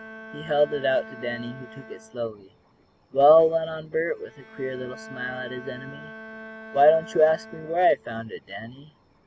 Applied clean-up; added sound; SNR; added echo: none; Bowed string instrument; 18 dB; none.